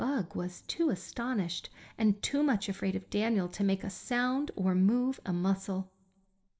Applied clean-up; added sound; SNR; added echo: none; none; none; reverberation time 0.5 s.